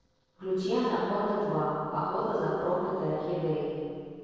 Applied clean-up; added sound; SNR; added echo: neural separator model SepFormer DNS4.